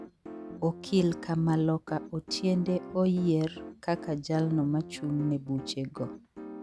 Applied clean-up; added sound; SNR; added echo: none; Piano; 14 dB; none.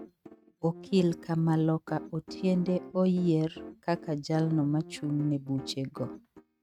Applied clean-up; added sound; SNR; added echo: neural mask model RNNoise.